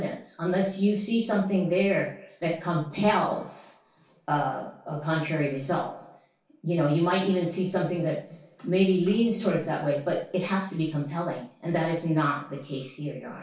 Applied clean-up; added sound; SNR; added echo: none; none; none; reverberation time 0.3 s.